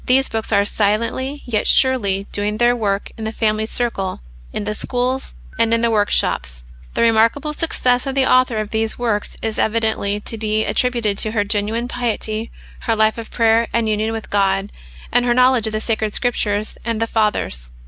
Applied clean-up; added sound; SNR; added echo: none; none; none; none.